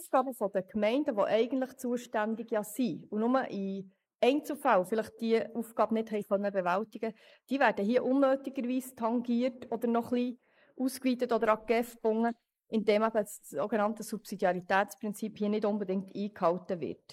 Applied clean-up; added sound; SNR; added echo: neural mask model Resemble Enhance denoiser.